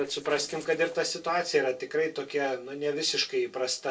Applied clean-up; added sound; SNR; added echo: neural separator model SepFormer DNS4.